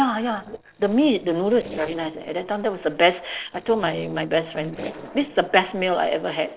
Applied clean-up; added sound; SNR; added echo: neural separator model SepFormer DNS4.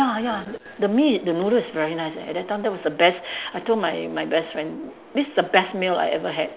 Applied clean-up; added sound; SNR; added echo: none; none; none; none.